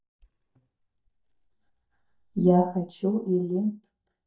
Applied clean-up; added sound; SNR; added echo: neural mask model DeepFilterNet 3.